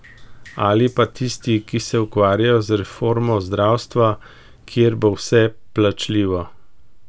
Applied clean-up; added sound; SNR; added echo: none; Drip; 20 dB; none.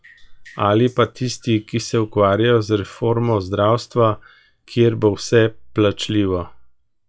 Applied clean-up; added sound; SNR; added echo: classical method log-MMSE.